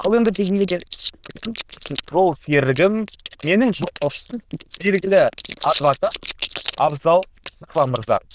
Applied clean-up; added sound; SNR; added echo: neural diffusion model UNIVERSE++.